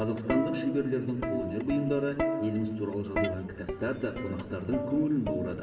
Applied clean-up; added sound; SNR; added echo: none; Plucked string instrument; 4 dB; reverberation time 2.0 s.